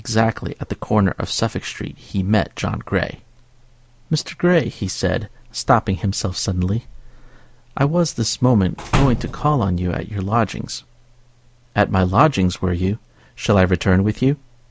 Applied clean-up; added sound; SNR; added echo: none; Slam; 2 dB; none.